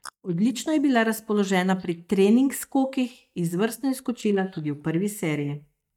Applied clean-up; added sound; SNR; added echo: neural mask model DeepFilterNet 3.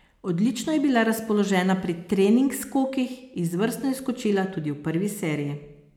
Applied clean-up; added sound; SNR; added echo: none; none; none; none.